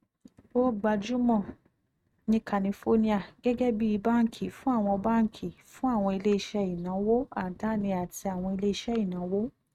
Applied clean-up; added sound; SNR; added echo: neural mask model RNNoise.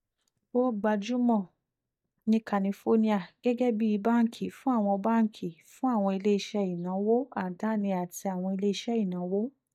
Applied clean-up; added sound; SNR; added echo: neural mask model DeepFilterNet 3.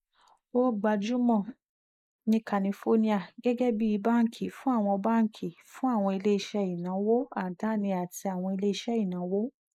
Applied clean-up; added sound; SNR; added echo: neural mask model Resemble Enhance denoiser.